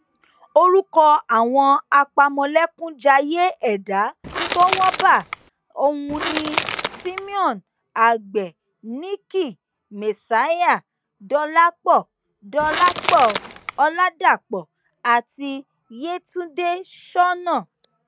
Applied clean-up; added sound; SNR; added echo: none; Crushing / Wood; 6 dB; none.